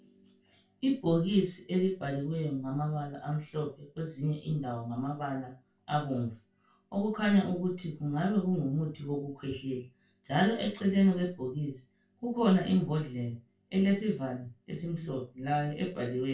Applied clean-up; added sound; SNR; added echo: none; none; none; reverberation time 0.2 s.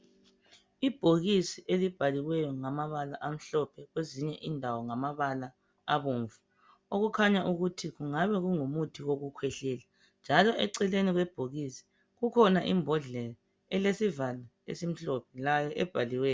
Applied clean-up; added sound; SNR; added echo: none; none; none; none.